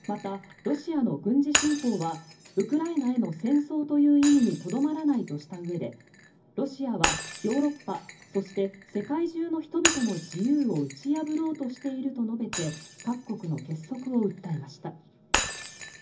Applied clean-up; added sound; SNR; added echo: none; Shatter; 8 dB; reverberation time 0.4 s.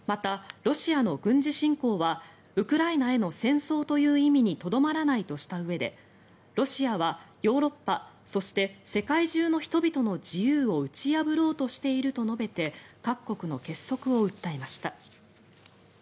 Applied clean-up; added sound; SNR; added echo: none; none; none; none.